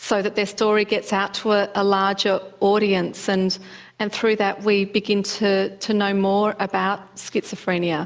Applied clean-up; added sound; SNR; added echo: none; none; none; none.